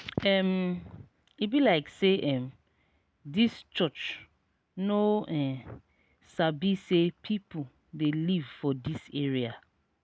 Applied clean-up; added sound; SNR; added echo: none; none; none; none.